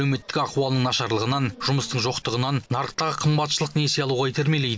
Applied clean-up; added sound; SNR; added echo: none; none; none; none.